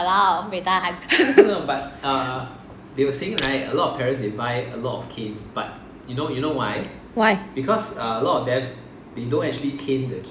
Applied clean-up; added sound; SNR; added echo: none; Crushing; 8 dB; none.